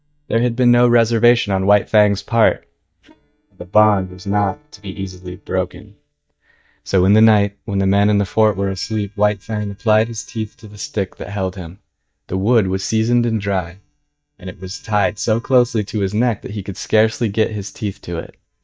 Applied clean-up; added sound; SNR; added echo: neural mask model DeepFilterNet 3.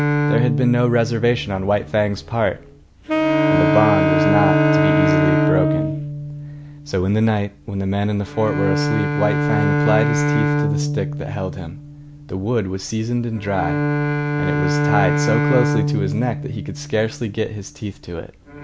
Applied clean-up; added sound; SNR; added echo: none; Bowed string instrument + Wind instrument, woodwind instrument; -2 dB; none.